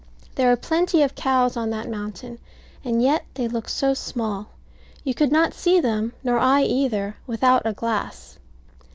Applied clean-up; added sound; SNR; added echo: none; none; none; none.